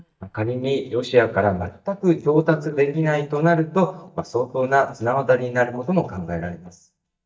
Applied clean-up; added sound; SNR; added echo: neural mask model DeepFilterNet 3.